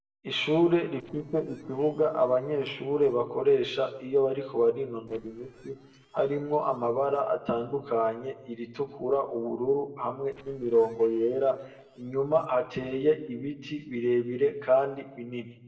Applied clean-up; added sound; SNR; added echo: neural separator model SepFormer DNS4.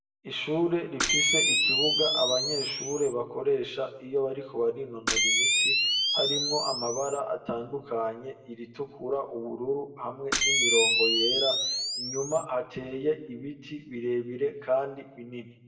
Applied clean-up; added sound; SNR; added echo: none; Camera; -3 dB; reverberation time 0.9 s.